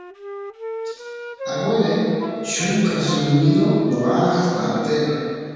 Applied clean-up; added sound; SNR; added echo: none; Wind instrument, woodwind instrument; 12 dB; reverberation time 2.1 s.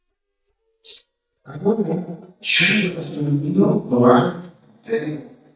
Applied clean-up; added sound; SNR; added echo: neural mask model DeepFilterNet 3.